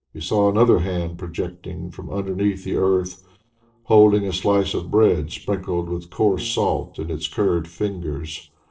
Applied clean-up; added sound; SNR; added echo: neural separator model SepFormer DNS4.